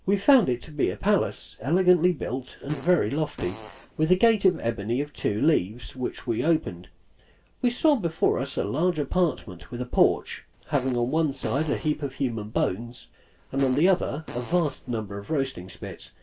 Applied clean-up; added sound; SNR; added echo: none; Fart; 16 dB; reverberation time 0.2 s.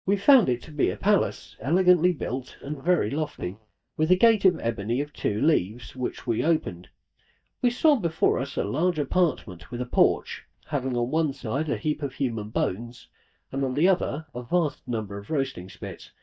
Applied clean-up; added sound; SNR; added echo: neural mask model DeepFilterNet 3.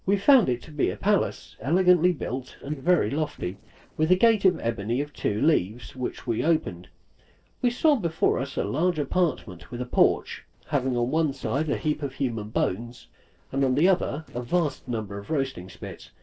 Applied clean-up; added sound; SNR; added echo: neural separator model SepFormer DNS4.